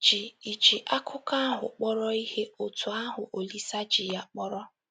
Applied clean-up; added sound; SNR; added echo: none; none; none; none.